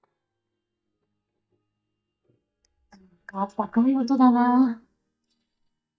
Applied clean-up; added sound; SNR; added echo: neural mask model DeepFilterNet 3.